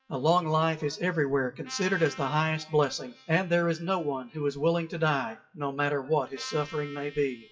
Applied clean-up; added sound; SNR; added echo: classical method WPE with log-MMSE.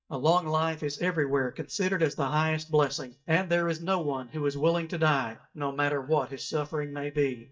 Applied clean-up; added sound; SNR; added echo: neural mask model DeepFilterNet 3.